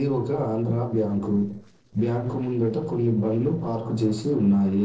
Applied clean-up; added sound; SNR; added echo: neural separator model SepFormer DNS4.